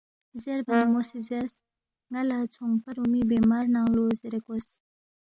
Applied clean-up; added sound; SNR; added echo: none; Brass instrument; 7 dB; none.